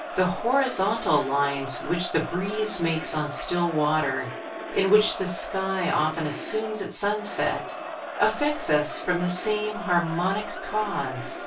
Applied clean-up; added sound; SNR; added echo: none; Crowd; 9 dB; reverberation time 0.2 s.